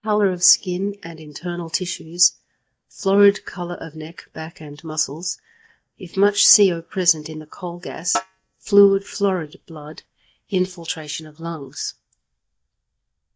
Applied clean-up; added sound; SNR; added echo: neural mask model DeepFilterNet 3.